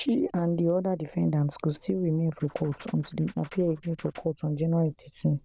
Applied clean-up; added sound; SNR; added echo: neural diffusion model UNIVERSE++.